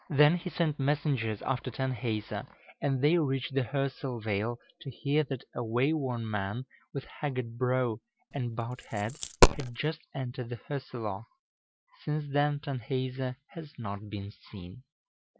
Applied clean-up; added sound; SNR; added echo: none; Coin (dropping); -4 dB; none.